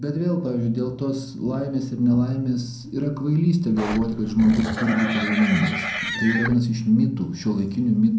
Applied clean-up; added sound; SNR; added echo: none; Livestock, farm animals, working animals; 6 dB; reverberation time 0.6 s.